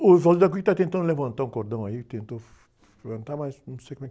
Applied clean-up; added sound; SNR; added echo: none; none; none; none.